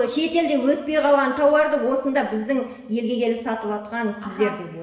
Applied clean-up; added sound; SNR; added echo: none; none; none; reverberation time 1.3 s.